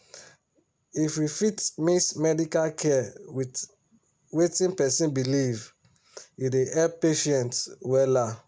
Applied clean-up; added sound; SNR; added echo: none; none; none; none.